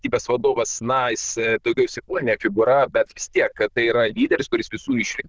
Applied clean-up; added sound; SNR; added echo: neural diffusion model UNIVERSE++.